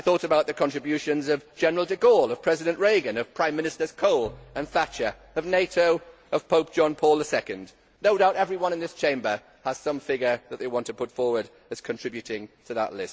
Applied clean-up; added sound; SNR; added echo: none; none; none; none.